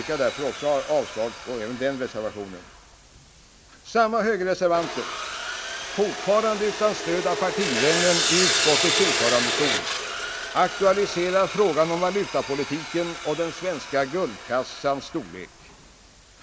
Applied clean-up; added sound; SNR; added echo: none; Sawing; 4 dB; none.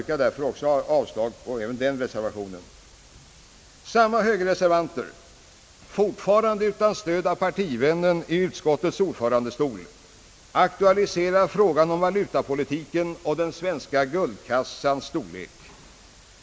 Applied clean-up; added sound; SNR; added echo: none; none; none; none.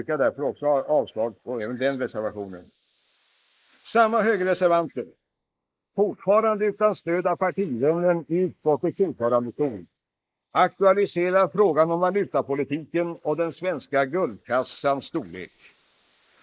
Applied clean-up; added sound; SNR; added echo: neural mask model Resemble Enhance denoiser.